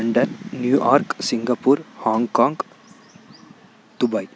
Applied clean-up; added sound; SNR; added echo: none; none; none; none.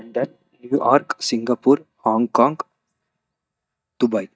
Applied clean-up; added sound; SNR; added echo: neural mask model DeepFilterNet 3.